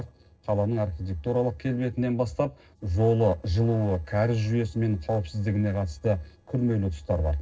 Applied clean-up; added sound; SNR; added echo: neural separator model SepFormer DNS4.